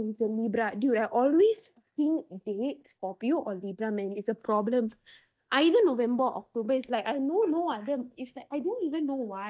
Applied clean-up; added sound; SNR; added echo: neural mask model DeepFilterNet 3.